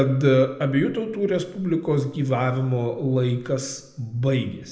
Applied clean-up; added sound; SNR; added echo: none; none; none; reverberation time 0.7 s.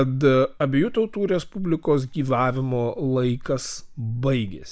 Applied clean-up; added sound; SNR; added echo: none; none; none; none.